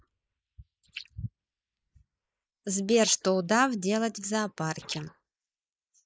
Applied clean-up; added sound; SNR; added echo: neural mask model Resemble Enhance denoiser.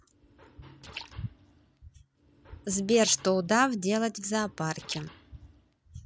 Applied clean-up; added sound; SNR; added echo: none; Liquid; 19 dB; none.